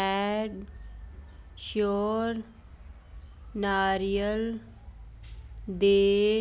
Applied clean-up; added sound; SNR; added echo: none; none; none; none.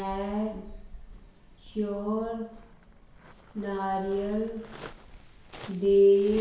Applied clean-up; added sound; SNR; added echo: none; Waves, surf; 18 dB; reverberation time 0.7 s.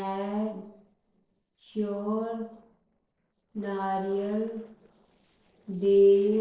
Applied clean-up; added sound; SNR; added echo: neural separator model SepFormer DNS4.